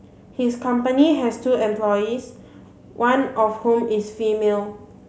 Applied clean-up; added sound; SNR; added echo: none; none; none; none.